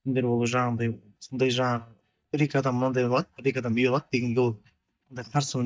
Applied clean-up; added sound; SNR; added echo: neural mask model DeepFilterNet 3.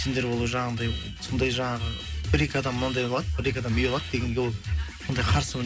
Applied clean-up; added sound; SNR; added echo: none; Alarm; 18 dB; reverberation time 0.3 s.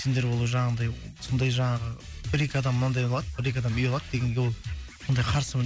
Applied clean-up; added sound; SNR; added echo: none; none; none; none.